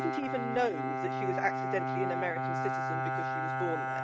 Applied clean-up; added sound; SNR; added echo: neural mask model RNNoise.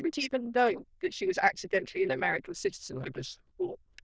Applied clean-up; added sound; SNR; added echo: neural diffusion model UNIVERSE++.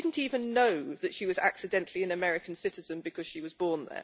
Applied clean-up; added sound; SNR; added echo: none; none; none; none.